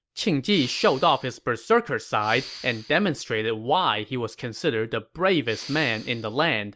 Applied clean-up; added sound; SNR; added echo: none; Respiratory sounds; 18 dB; none.